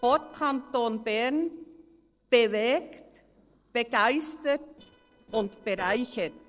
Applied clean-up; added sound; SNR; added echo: neural separator model SepFormer DNS4.